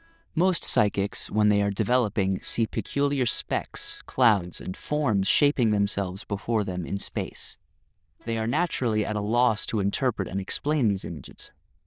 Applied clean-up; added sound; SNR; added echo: neural diffusion model UNIVERSE++.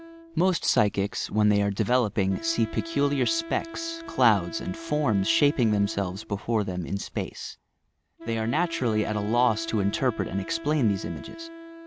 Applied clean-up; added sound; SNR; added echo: none; Wind instrument, woodwind instrument; 15 dB; none.